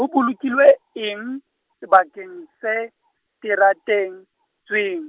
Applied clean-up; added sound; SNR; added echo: none; none; none; none.